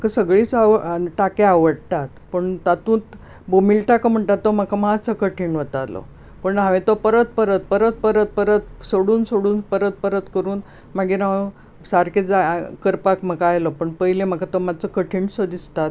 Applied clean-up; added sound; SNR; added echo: none; none; none; none.